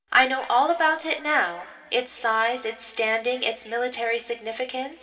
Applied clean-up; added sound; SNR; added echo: none; none; none; reverberation time 2.4 s.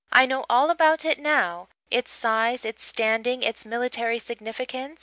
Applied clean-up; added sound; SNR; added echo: none; none; none; none.